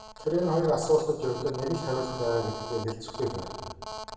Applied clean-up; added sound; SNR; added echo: none; Telephone; 11 dB; reverberation time 1.1 s.